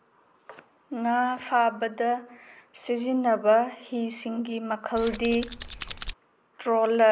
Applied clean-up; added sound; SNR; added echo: none; Tools; 5 dB; none.